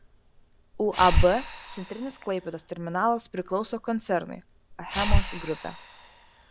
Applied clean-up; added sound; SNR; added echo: none; Breathing; 1 dB; none.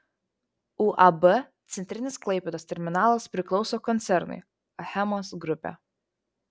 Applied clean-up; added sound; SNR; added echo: none; none; none; none.